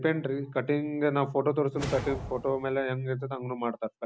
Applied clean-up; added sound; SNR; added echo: none; Whoosh, swoosh, swish; 11 dB; none.